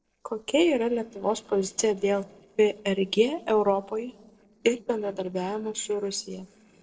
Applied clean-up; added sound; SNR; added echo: neural separator model SepFormer DNS4.